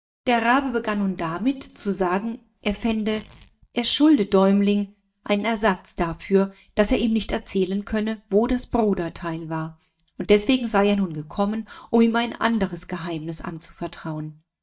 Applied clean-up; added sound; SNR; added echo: neural mask model DeepFilterNet 3.